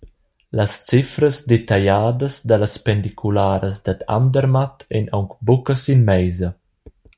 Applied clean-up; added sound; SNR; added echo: none; none; none; none.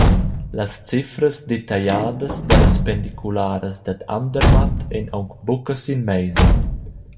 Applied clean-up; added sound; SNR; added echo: none; Slam / Truck / Car; -3 dB; reverberation time 1.4 s.